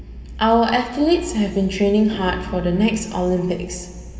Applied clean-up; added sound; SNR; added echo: none; none; none; reverberation time 2.1 s.